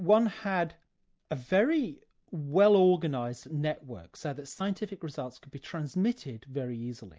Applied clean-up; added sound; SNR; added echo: none; none; none; none.